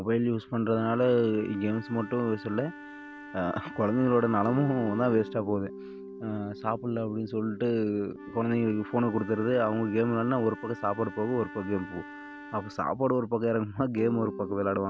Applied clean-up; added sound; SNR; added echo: none; Mallet percussion + Wind instrument, woodwind instrument; 14 dB; none.